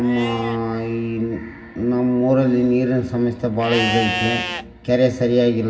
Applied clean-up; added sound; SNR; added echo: none; Livestock, farm animals, working animals; 10 dB; reverberation time 0.4 s.